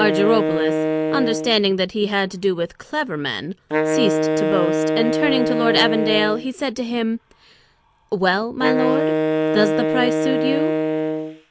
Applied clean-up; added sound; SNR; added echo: none; Wind instrument, woodwind instrument; 0 dB; none.